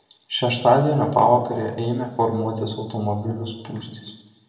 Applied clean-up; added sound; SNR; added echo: none; none; none; reverberation time 1.0 s.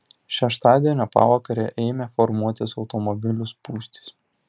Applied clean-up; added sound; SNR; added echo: none; none; none; none.